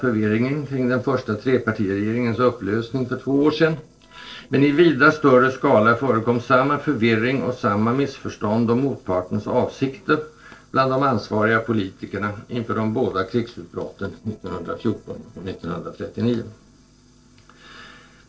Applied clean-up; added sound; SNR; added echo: neural separator model SepFormer DNS4.